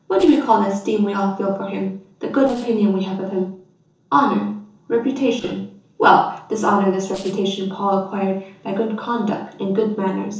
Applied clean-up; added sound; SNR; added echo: neural separator model SepFormer DNS4.